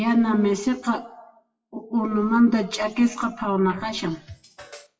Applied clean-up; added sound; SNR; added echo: classical method WPE with log-MMSE.